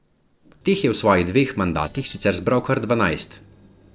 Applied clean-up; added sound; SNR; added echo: neural separator model SepFormer DNS4.